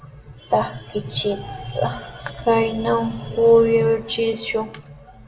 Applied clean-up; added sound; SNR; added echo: none; none; none; reverberation time 0.6 s.